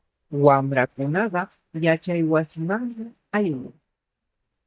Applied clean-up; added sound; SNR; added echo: neural mask model DeepFilterNet 3.